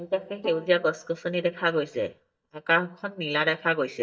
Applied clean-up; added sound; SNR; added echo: neural mask model DeepFilterNet 3.